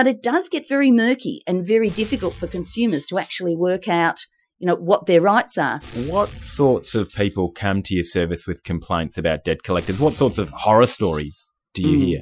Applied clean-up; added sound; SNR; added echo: classical method Wiener filter.